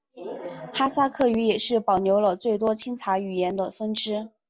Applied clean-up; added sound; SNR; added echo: none; none; none; none.